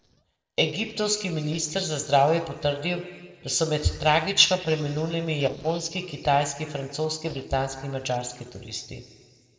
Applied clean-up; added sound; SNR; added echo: neural separator model SepFormer DNS4.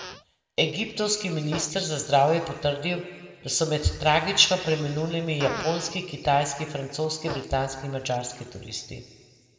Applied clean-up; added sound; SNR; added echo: none; Fart; 16 dB; reverberation time 2.0 s.